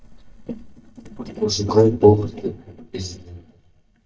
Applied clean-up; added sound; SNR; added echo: neural mask model DeepFilterNet 3.